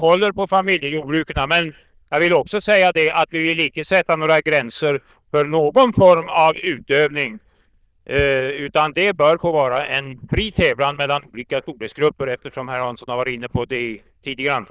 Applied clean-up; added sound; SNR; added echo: neural diffusion model UNIVERSE++.